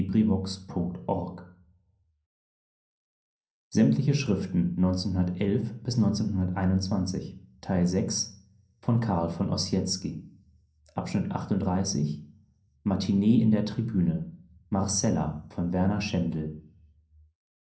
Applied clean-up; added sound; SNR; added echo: none; none; none; reverberation time 0.6 s.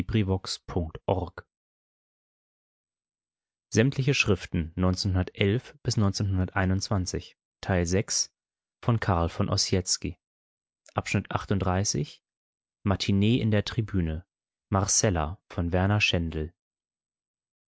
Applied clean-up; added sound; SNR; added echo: none; none; none; none.